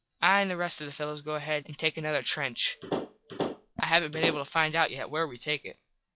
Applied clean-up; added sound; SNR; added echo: classical method log-MMSE.